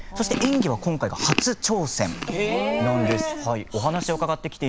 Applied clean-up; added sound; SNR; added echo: none; Chewing, mastication; 9 dB; none.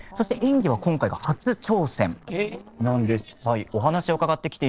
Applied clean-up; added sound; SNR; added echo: neural separator model SepFormer DNS4.